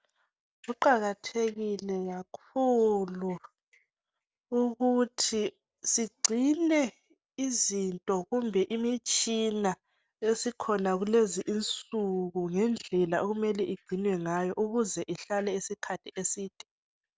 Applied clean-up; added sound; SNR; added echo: none; none; none; none.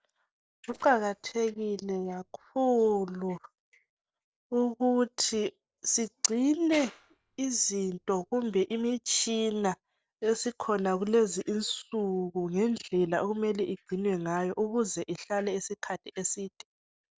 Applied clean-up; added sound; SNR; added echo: neural separator model SepFormer DNS4.